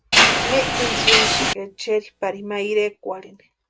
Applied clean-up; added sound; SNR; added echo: none; Mechanisms; -4 dB; none.